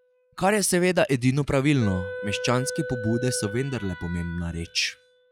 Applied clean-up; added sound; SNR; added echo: classical method log-MMSE.